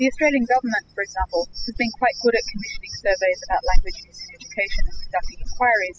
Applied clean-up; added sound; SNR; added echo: classical method spectral subtraction.